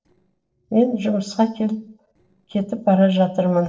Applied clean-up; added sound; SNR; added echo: neural separator model SepFormer DNS4.